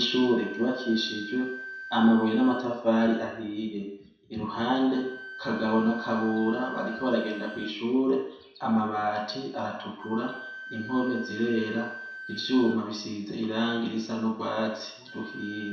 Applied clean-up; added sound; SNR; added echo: none; Wind instrument, woodwind instrument; 15 dB; reverberation time 0.7 s.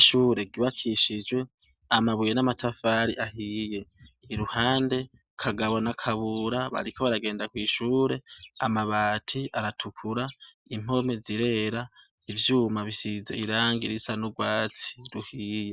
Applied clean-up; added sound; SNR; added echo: none; none; none; none.